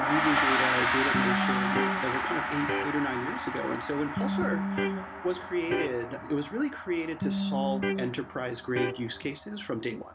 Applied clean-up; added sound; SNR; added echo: none; Electric guitar + Gong; -2 dB; none.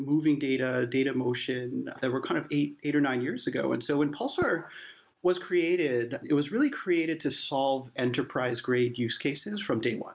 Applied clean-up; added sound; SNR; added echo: none; none; none; none.